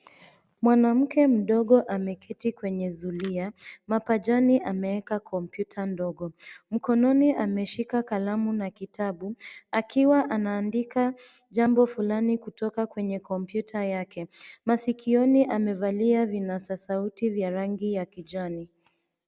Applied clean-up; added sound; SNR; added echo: none; none; none; none.